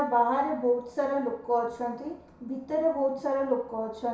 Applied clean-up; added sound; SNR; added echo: none; none; none; reverberation time 0.6 s.